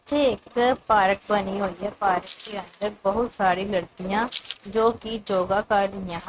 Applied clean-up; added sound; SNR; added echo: neural mask model RNNoise.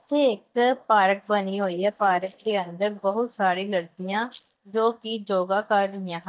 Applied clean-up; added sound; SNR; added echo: neural mask model DeepFilterNet 3.